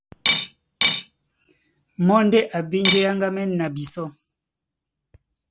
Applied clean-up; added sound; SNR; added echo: none; Cutlery, silverware / Dishes, pots, and pans; 0 dB; none.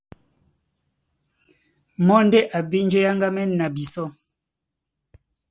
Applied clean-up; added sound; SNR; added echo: none; none; none; none.